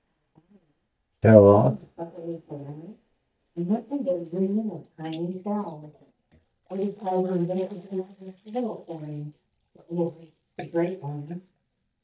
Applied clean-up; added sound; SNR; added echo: neural mask model DeepFilterNet 3.